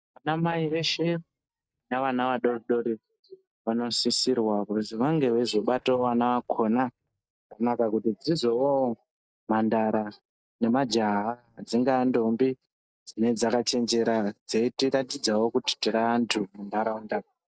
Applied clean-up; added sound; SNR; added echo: neural mask model DeepFilterNet 3.